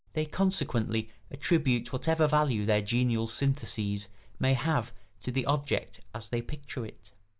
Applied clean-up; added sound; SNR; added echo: none; none; none; none.